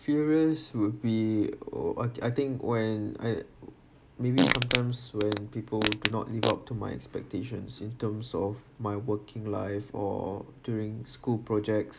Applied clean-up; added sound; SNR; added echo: none; Fart; 0 dB; none.